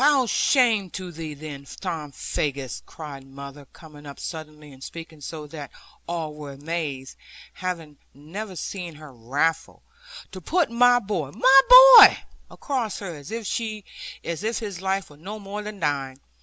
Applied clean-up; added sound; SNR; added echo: none; none; none; none.